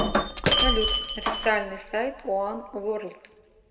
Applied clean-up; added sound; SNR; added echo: none; Shatter; -2 dB; reverberation time 1.1 s.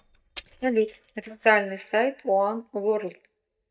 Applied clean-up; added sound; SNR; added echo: neural mask model DeepFilterNet 3.